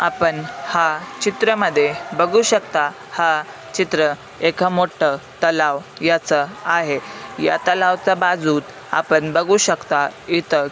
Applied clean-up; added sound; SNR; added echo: none; Bathtub (filling or washing) / Water tap, faucet + Applause / Cheering; 18 dB; none.